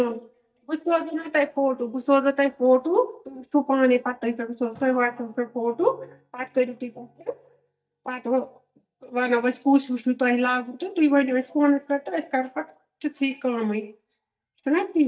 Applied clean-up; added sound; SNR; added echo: neural mask model DeepFilterNet 3.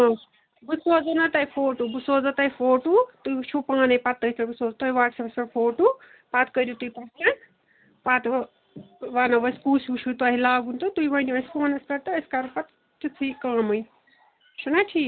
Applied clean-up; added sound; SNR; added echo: none; none; none; none.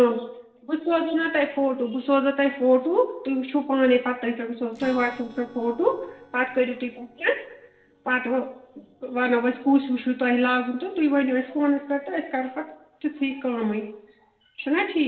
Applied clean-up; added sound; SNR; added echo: neural separator model SepFormer DNS4.